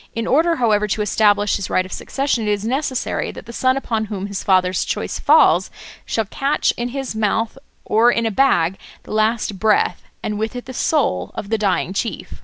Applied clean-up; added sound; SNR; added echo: none; none; none; none.